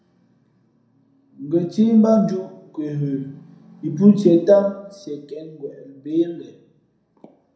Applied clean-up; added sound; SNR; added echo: none; none; none; reverberation time 0.6 s.